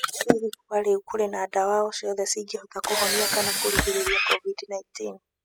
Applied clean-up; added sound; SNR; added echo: classical method spectral subtraction.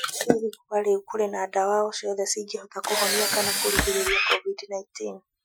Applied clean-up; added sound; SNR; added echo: classical method Wiener filter.